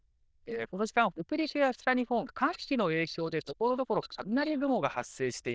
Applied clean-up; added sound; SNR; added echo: neural diffusion model UNIVERSE++.